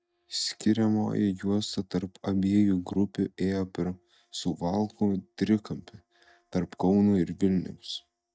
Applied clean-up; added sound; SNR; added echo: neural mask model DeepFilterNet 3.